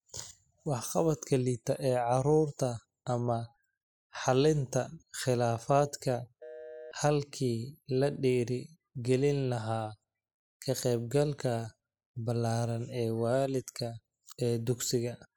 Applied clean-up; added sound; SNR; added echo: classical method spectral subtraction.